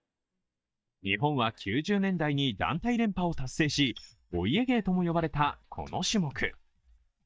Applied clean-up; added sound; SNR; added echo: neural mask model DeepFilterNet 3.